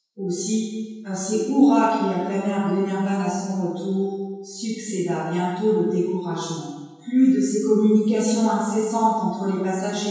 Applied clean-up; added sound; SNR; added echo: none; none; none; reverberation time 1.2 s.